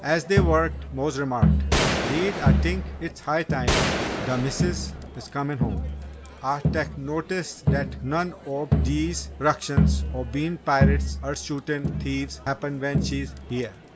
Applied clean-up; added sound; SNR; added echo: none; Gunshot, gunfire + Crowd; -2 dB; none.